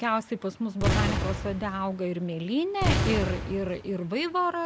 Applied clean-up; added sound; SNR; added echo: none; Boom; 0 dB; none.